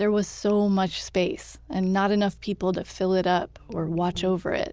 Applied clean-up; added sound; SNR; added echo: none; none; none; none.